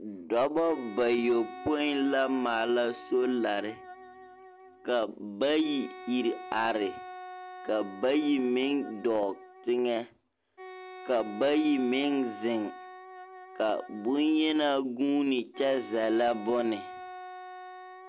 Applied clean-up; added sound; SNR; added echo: none; Wind instrument, woodwind instrument; 15 dB; none.